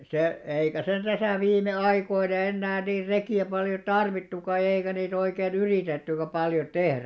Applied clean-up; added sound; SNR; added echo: none; none; none; none.